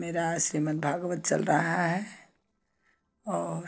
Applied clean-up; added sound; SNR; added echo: neural separator model SepFormer DNS4.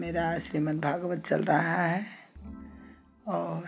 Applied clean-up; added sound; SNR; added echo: none; Organ; 18 dB; none.